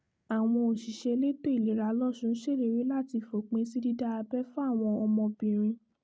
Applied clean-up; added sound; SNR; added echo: none; none; none; none.